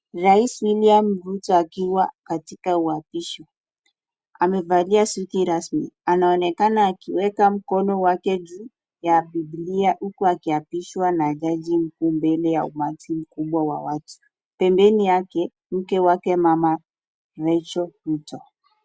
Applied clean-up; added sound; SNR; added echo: none; none; none; none.